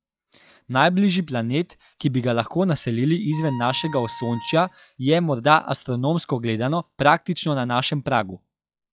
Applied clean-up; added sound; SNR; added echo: classical method log-MMSE.